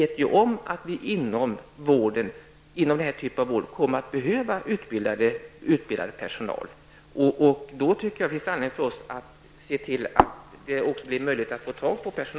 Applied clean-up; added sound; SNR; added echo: none; none; none; none.